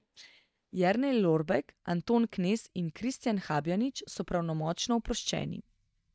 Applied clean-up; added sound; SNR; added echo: neural mask model DeepFilterNet 3.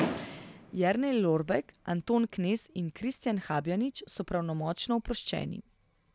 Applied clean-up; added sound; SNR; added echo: none; Fireworks; 12 dB; none.